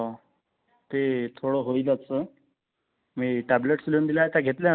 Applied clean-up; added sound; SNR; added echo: none; none; none; none.